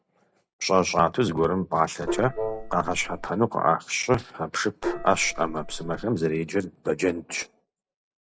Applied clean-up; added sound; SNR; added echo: none; Gong + Wind instrument, woodwind instrument; 6 dB; none.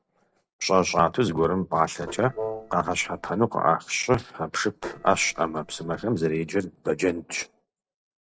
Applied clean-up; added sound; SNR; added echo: neural separator model SepFormer DNS4.